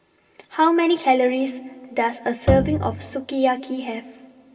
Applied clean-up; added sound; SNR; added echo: none; Bowed string instrument; 4 dB; reverberation time 2.9 s.